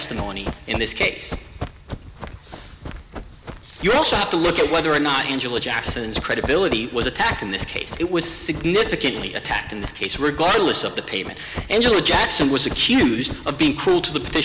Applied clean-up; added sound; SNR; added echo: none; Run; 12 dB; none.